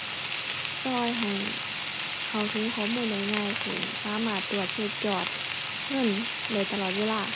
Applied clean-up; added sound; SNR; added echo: none; Frying (food); 1 dB; none.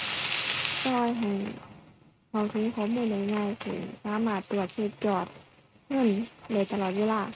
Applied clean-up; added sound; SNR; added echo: neural mask model RNNoise.